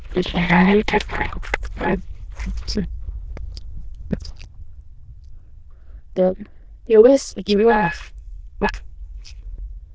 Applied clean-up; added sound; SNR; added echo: neural diffusion model UNIVERSE++.